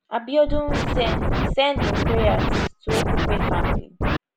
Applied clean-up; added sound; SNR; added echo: none; Scratching (performance technique); -4 dB; none.